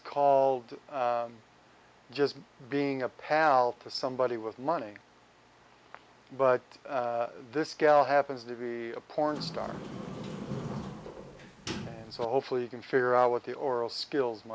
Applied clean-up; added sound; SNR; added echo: none; Sliding door; 9 dB; none.